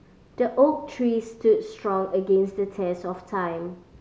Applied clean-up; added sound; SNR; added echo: none; none; none; none.